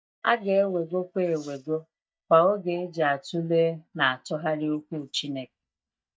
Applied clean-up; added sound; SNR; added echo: neural mask model DeepFilterNet 3.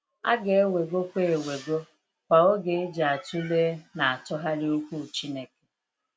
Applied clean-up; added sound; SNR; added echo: none; none; none; none.